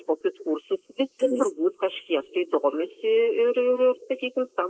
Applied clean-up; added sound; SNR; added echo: neural mask model Resemble Enhance denoiser.